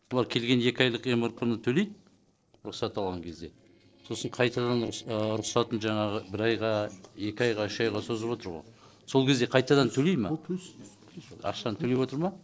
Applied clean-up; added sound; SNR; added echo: neural separator model SepFormer DNS4.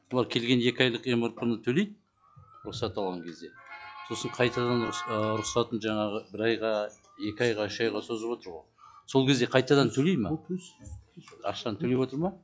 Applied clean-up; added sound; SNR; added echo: classical method log-MMSE.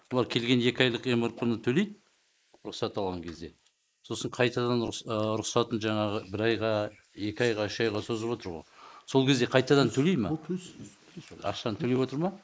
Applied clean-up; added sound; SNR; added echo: neural mask model Resemble Enhance denoiser.